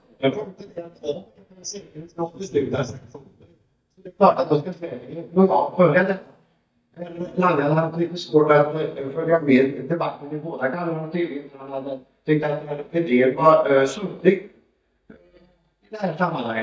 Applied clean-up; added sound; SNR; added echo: neural mask model DeepFilterNet 3.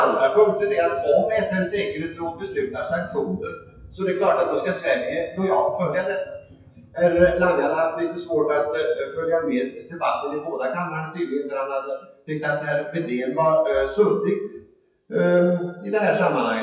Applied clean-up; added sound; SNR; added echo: classical method WPE with log-MMSE.